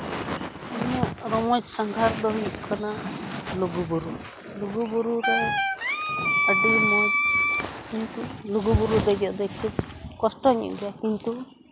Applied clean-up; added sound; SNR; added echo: none; Wind instrument, woodwind instrument; -4 dB; none.